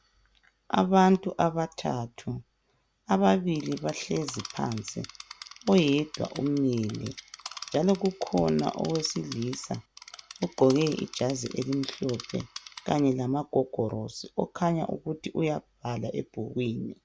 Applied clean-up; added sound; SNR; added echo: none; Insect; 16 dB; none.